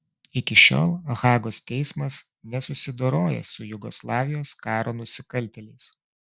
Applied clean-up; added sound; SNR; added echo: none; none; none; none.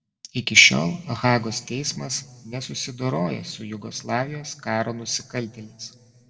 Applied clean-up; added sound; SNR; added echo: none; none; none; reverberation time 1.3 s.